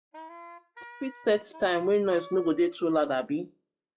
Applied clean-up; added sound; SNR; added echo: classical method log-MMSE.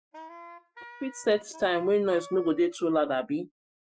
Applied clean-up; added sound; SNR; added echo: classical method Wiener filter.